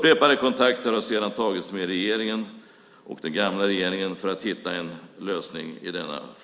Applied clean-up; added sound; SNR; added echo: none; none; none; none.